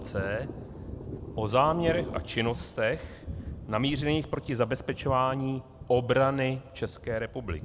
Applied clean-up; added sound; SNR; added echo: none; Thunder; 10 dB; none.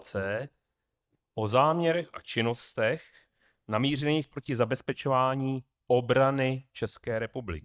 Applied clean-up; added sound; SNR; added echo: neural mask model DeepFilterNet 3.